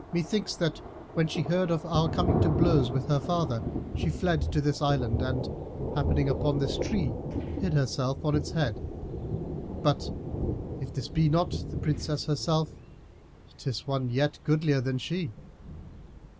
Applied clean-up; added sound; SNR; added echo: none; Thunder; 4 dB; none.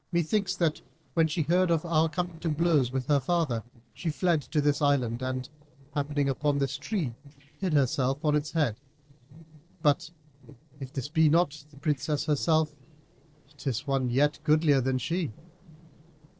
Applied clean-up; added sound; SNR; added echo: neural separator model SepFormer DNS4.